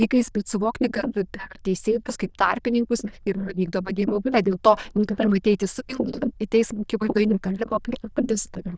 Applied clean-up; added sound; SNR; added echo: neural diffusion model UNIVERSE++.